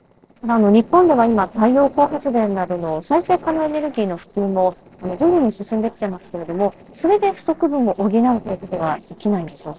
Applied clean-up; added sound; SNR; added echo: neural separator model SepFormer DNS4.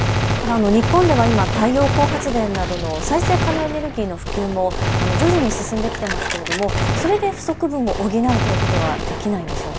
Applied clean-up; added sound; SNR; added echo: none; Gunshot, gunfire; 1 dB; none.